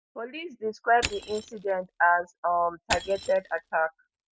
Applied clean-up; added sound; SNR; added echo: none; Crushing; 12 dB; none.